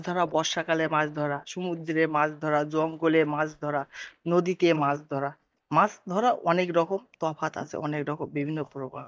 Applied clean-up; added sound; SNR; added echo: neural mask model DeepFilterNet 3.